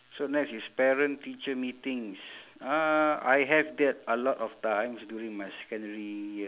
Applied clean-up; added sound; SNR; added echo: none; none; none; none.